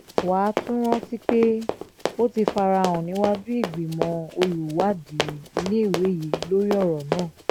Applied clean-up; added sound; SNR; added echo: none; Run; 6 dB; none.